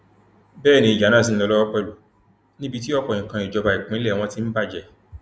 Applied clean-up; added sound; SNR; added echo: none; none; none; none.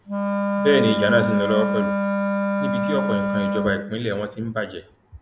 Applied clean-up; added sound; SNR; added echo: none; Wind instrument, woodwind instrument; 0 dB; none.